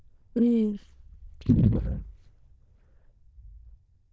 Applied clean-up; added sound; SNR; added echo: neural diffusion model UNIVERSE++.